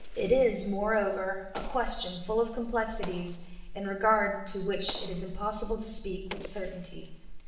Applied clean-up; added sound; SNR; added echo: none; Explosion; 19 dB; reverberation time 0.8 s.